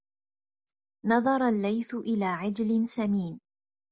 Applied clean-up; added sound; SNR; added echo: none; none; none; none.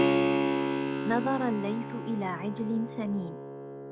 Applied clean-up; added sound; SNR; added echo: none; Keyboard (musical); -2 dB; none.